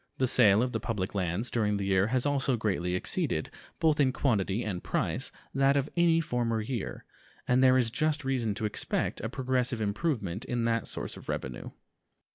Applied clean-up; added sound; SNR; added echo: none; none; none; none.